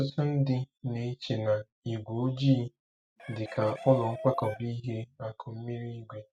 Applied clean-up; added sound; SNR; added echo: none; Chicken, rooster; 15 dB; none.